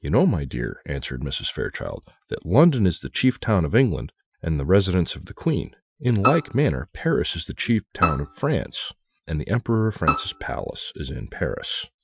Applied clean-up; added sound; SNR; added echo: classical method Wiener filter.